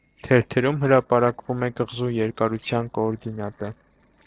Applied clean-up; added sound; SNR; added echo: neural separator model SepFormer DNS4.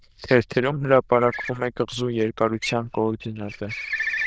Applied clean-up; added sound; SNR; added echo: neural diffusion model UNIVERSE++.